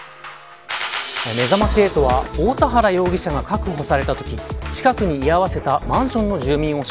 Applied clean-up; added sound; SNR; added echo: none; none; none; none.